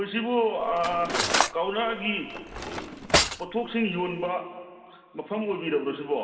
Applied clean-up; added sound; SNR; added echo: none; Cutlery, silverware; 1 dB; reverberation time 2.0 s.